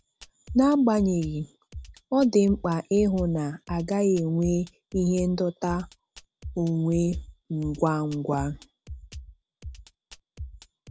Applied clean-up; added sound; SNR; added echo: none; Drum kit; 16 dB; none.